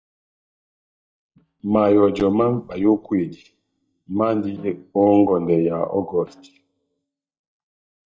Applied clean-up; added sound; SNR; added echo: neural mask model DeepFilterNet 3.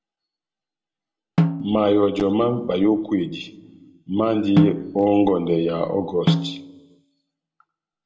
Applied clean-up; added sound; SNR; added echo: none; Snare drum; 4 dB; reverberation time 0.6 s.